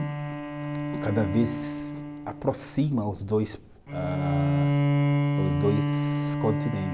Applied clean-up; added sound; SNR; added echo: none; Bowed string instrument; -2 dB; none.